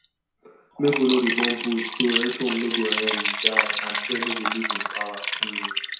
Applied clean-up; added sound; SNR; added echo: none; Liquid; 0 dB; reverberation time 0.6 s.